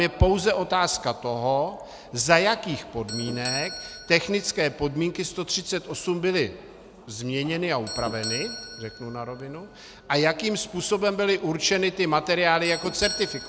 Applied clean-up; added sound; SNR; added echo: none; Doorbell; 15 dB; none.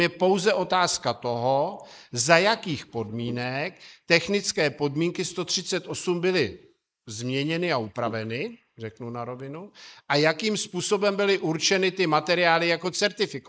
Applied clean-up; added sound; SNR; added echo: neural mask model Resemble Enhance denoiser.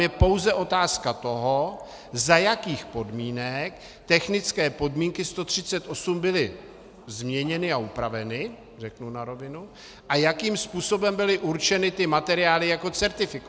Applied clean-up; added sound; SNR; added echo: none; none; none; none.